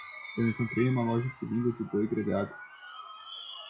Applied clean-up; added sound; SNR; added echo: classical method WPE with log-MMSE.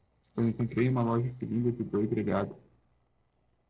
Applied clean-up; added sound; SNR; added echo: neural separator model SepFormer DNS4.